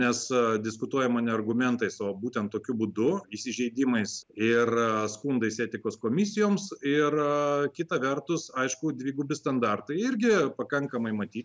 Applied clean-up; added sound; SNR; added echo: none; none; none; none.